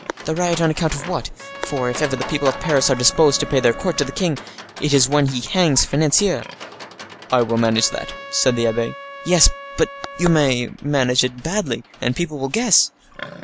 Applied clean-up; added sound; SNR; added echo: none; Trumpet + Livestock, farm animals, working animals; 15 dB; none.